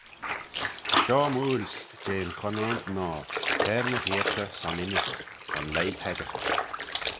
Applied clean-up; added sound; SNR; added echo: neural mask model Resemble Enhance denoiser.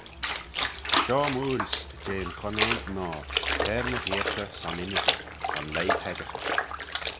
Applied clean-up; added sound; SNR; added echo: none; Trickle, dribble / Splash, splatter; -3 dB; none.